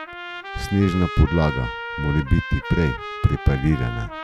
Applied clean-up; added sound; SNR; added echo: none; Trumpet; 10 dB; none.